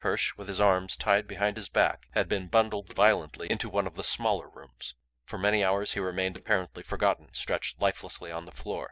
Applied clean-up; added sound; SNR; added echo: neural mask model DeepFilterNet 3.